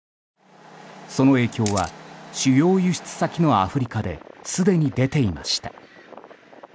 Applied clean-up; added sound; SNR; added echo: none; Camera; 16 dB; none.